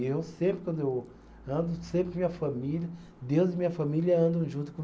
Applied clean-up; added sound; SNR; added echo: none; none; none; none.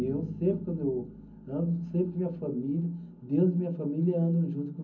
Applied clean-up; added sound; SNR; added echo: none; Bass guitar; 18 dB; reverberation time 0.4 s.